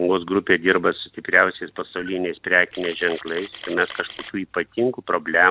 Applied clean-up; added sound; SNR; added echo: none; Camera; 17 dB; none.